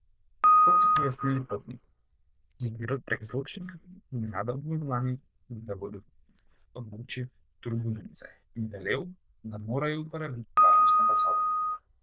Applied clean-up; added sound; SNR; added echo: neural diffusion model UNIVERSE++.